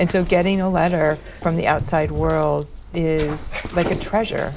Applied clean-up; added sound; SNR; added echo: none; Dog; 10 dB; none.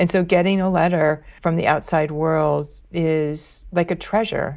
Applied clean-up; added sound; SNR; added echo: none; none; none; none.